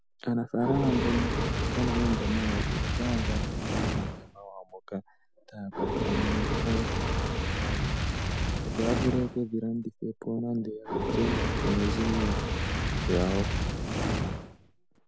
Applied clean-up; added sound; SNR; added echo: none; Fire; -2 dB; none.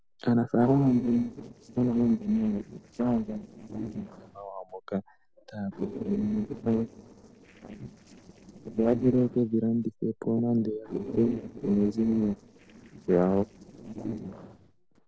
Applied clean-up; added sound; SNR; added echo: neural separator model SepFormer DNS4.